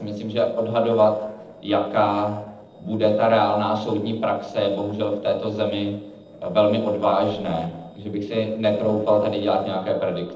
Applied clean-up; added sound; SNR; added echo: neural separator model SepFormer DNS4.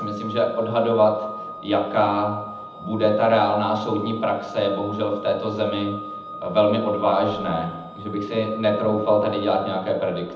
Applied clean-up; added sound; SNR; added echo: none; Organ; 13 dB; reverberation time 0.8 s.